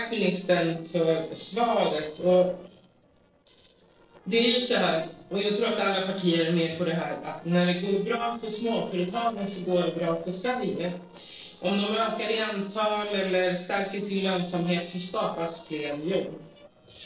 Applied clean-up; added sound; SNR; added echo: neural separator model SepFormer DNS4.